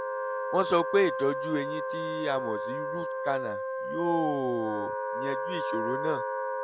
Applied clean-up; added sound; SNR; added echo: none; Wind instrument, woodwind instrument; 1 dB; none.